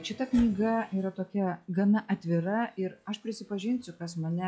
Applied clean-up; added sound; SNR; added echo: classical method log-MMSE.